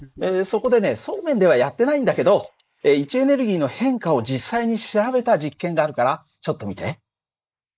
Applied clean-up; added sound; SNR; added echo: neural mask model Resemble Enhance denoiser.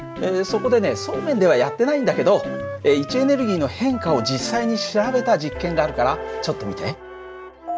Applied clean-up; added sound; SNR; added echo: none; Wind instrument, woodwind instrument; 12 dB; none.